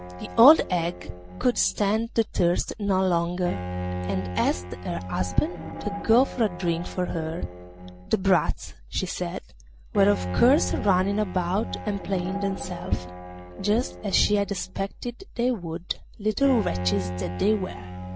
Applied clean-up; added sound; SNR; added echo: none; Bowed string instrument; 10 dB; none.